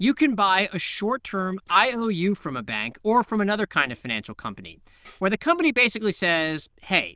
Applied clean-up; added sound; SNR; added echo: neural diffusion model UNIVERSE++.